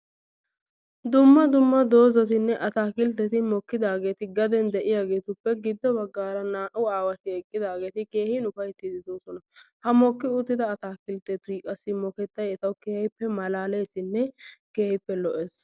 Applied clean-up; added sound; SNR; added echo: none; none; none; none.